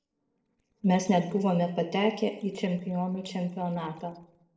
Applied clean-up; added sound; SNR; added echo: neural separator model SepFormer DNS4.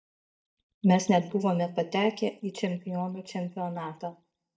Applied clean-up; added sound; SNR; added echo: neural mask model DeepFilterNet 3.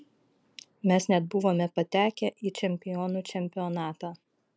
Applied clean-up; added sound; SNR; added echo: none; none; none; none.